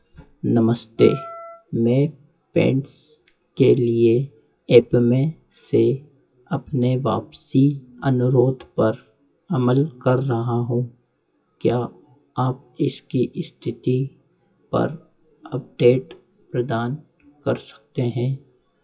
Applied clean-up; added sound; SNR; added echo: classical method WPE with log-MMSE.